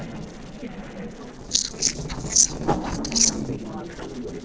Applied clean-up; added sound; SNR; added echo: neural separator model SepFormer DNS4.